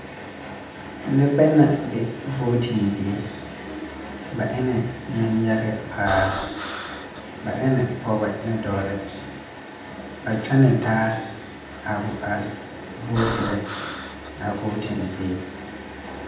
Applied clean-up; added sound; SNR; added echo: none; Breathing; 7 dB; reverberation time 0.8 s.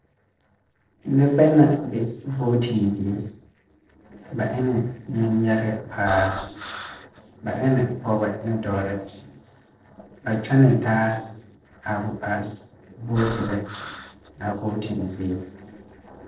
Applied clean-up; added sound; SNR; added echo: neural separator model SepFormer DNS4.